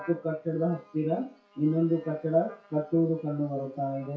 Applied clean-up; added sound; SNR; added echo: classical method WPE with log-MMSE.